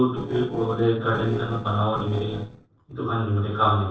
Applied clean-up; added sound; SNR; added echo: neural separator model SepFormer DNS4.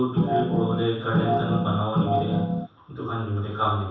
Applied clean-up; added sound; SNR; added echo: none; Organ; -3 dB; reverberation time 0.7 s.